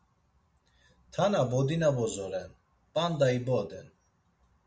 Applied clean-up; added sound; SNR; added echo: none; none; none; none.